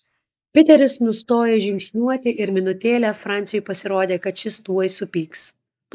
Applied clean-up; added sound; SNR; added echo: neural mask model Resemble Enhance denoiser.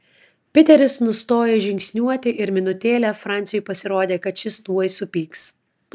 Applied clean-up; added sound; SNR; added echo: none; none; none; none.